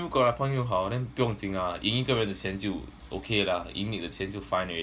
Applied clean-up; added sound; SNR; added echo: none; none; none; none.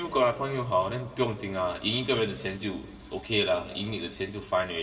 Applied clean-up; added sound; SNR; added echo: none; none; none; reverberation time 1.5 s.